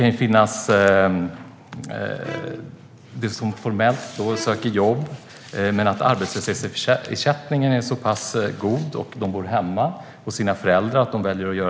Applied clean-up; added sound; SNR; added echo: none; Bowed string instrument; 18 dB; none.